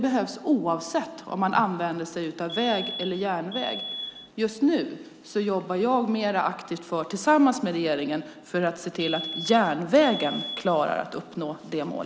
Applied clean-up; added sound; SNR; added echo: none; Alarm; 10 dB; none.